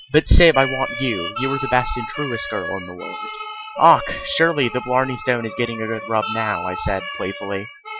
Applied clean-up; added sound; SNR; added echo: classical method Wiener filter.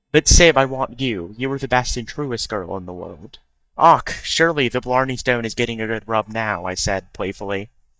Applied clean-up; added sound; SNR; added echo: neural mask model DeepFilterNet 3.